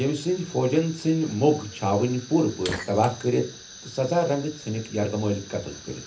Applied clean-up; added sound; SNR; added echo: none; Fire; 16 dB; reverberation time 0.3 s.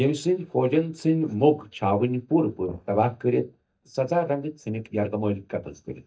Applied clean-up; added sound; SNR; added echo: neural mask model DeepFilterNet 3.